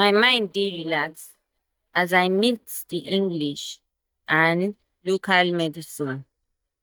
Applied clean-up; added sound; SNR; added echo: neural mask model DeepFilterNet 3.